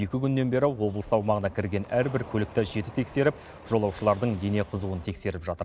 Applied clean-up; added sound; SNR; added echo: none; none; none; none.